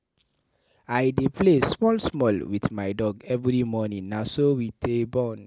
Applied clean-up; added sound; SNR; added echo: none; none; none; none.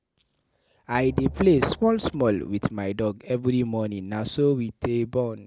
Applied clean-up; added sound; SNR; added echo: none; Drum; 18 dB; none.